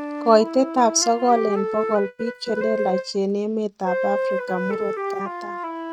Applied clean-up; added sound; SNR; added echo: neural mask model RNNoise.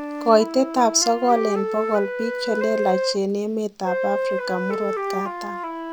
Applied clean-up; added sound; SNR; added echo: none; Wind instrument, woodwind instrument; 4 dB; none.